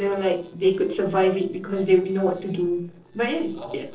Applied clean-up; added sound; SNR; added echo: neural separator model SepFormer DNS4.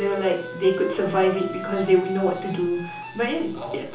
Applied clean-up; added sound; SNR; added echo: none; Wind instrument, woodwind instrument; 11 dB; reverberation time 0.7 s.